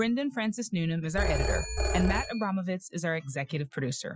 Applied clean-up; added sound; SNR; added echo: classical method Wiener filter.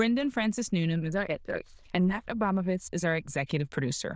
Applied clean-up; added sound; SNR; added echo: neural diffusion model UNIVERSE++.